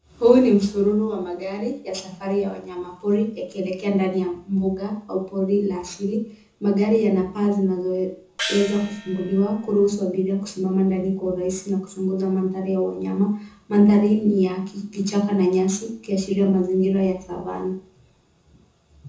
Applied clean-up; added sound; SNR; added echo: none; Gong; 11 dB; reverberation time 0.5 s.